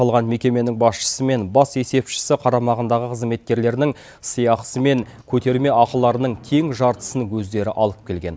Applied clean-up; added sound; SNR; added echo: none; none; none; none.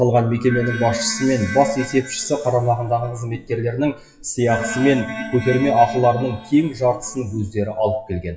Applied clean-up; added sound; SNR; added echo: classical method WPE with log-MMSE.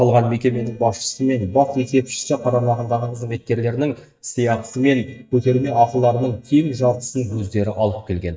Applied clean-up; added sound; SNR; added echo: neural mask model DeepFilterNet 3.